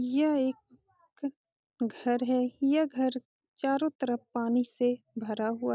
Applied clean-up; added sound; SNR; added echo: none; none; none; none.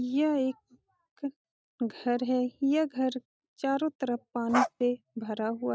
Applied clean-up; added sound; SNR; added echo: neural mask model RNNoise.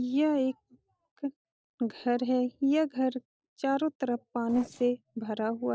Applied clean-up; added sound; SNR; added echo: neural separator model SepFormer DNS4.